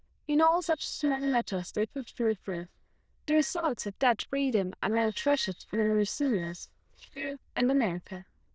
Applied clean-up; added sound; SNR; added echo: neural diffusion model UNIVERSE++.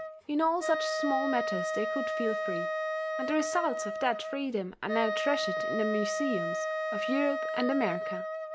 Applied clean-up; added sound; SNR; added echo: none; Wind instrument, woodwind instrument; 1 dB; none.